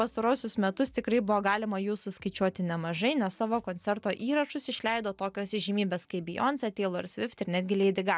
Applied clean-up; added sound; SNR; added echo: none; none; none; none.